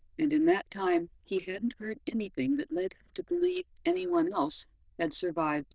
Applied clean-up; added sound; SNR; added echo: neural diffusion model UNIVERSE++.